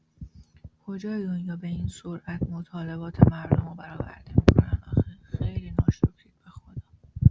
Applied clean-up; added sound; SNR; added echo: none; none; none; none.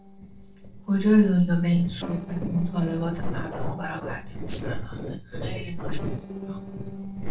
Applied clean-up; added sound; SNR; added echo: neural separator model SepFormer DNS4.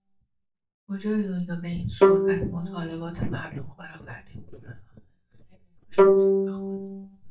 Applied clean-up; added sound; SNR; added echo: neural mask model DeepFilterNet 3.